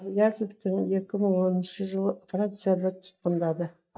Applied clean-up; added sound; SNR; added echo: neural mask model DeepFilterNet 3.